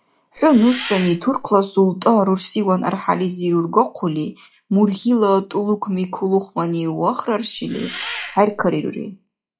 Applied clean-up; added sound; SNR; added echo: classical method log-MMSE.